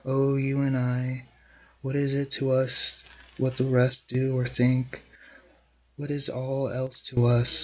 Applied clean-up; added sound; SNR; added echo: none; none; none; none.